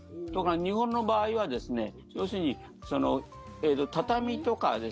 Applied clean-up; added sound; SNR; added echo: none; none; none; none.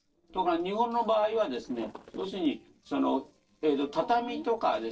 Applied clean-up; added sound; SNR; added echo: neural separator model SepFormer DNS4.